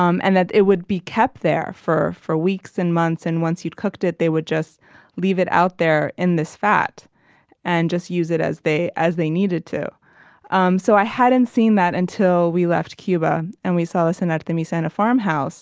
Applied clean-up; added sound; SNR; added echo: none; none; none; none.